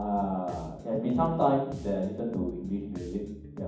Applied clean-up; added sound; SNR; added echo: none; Bass guitar; 14 dB; reverberation time 1.2 s.